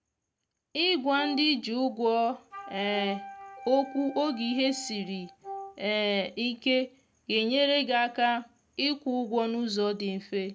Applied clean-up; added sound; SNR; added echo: none; Wind instrument, woodwind instrument + Wind instrument, woodwind instrument; 14 dB; none.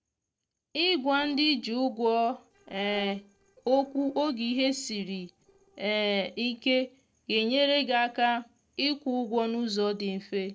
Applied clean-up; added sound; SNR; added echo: neural separator model SepFormer DNS4.